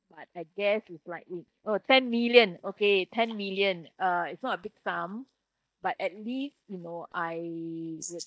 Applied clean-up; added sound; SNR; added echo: neural mask model DeepFilterNet 3.